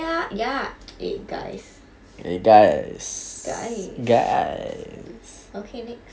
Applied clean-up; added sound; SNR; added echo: none; none; none; none.